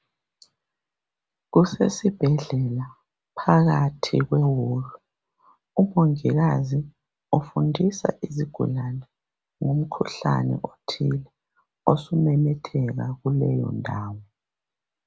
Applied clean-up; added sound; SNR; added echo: none; none; none; none.